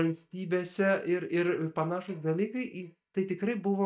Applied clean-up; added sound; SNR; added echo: neural mask model DeepFilterNet 3.